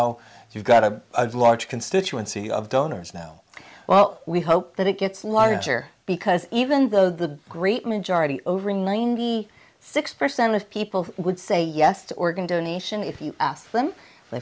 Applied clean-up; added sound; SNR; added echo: none; none; none; none.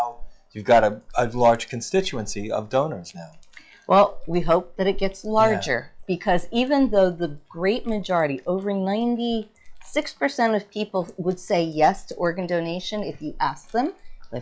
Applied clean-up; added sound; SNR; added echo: classical method log-MMSE.